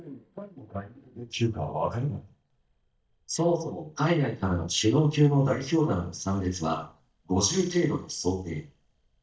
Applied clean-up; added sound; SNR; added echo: neural mask model DeepFilterNet 3.